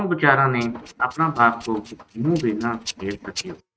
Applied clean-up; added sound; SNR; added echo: neural mask model RNNoise.